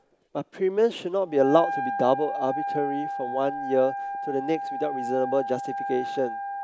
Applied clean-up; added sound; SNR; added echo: none; Wind instrument, woodwind instrument; 5 dB; none.